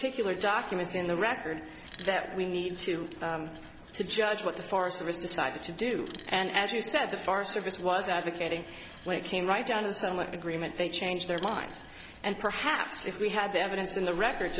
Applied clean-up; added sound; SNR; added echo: none; Coin (dropping) + Rattle (instrument); 18 dB; none.